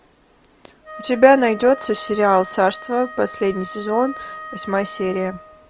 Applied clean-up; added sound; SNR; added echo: none; Wind instrument, woodwind instrument; 16 dB; none.